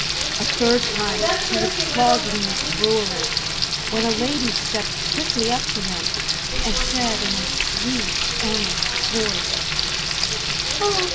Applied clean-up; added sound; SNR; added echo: none; Frying (food); -4 dB; none.